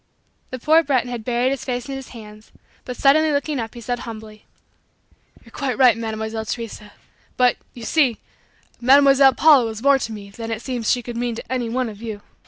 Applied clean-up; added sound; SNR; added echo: none; none; none; none.